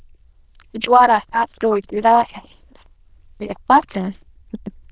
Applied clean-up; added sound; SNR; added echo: neural diffusion model UNIVERSE++.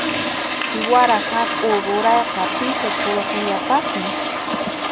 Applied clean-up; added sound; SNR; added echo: none; Toilet flush; 1 dB; none.